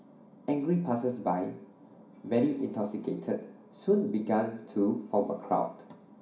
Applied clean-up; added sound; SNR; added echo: none; none; none; reverberation time 0.5 s.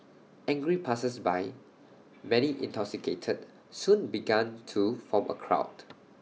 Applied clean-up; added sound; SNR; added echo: none; none; none; none.